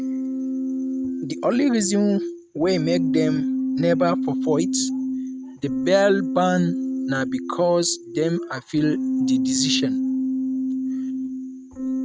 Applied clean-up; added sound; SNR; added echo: neural mask model RNNoise.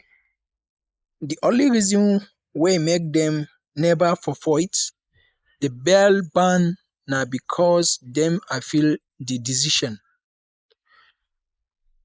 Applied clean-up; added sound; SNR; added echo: neural mask model Resemble Enhance denoiser.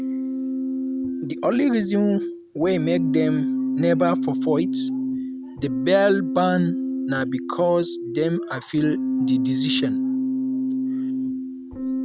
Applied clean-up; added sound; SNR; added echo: none; Keyboard (musical); 1 dB; none.